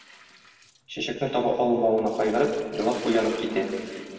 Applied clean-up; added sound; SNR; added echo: none; Liquid; 19 dB; reverberation time 2.0 s.